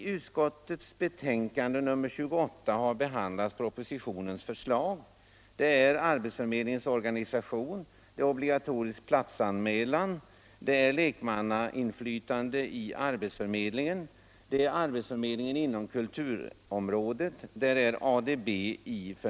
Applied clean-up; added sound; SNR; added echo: none; none; none; none.